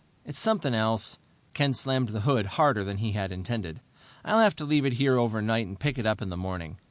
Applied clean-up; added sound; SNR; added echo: none; none; none; none.